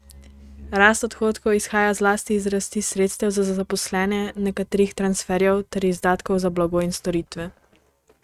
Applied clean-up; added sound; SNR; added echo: neural mask model RNNoise.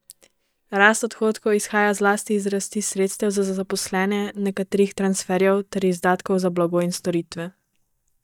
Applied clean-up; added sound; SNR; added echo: neural mask model DeepFilterNet 3.